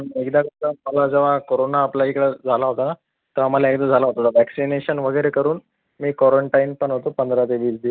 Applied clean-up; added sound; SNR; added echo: none; none; none; none.